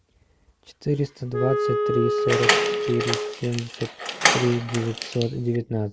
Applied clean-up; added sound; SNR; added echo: none; Door + Wind instrument, woodwind instrument; -2 dB; none.